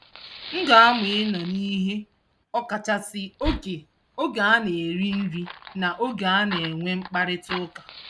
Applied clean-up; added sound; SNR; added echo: none; Fire; 13 dB; none.